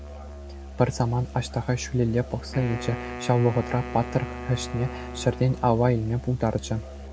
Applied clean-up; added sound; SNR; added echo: none; Musical instrument + Wind instrument, woodwind instrument; 11 dB; none.